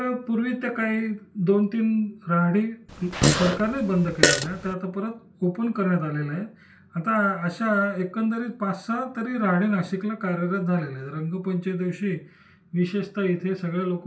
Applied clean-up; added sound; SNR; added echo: none; Fart; -1 dB; reverberation time 0.3 s.